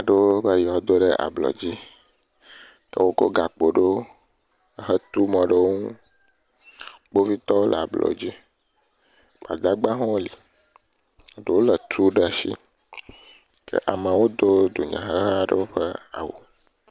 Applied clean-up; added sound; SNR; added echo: none; none; none; none.